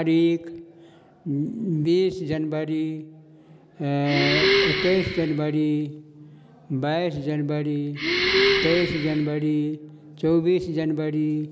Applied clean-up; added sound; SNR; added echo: none; Breathing; 1 dB; none.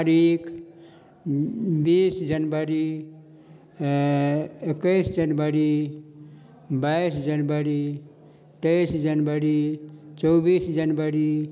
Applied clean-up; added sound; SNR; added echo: none; none; none; none.